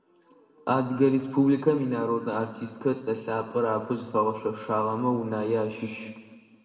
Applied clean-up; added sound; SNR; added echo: none; none; none; reverberation time 1.7 s.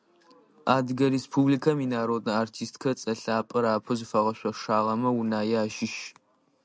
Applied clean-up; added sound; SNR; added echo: none; none; none; none.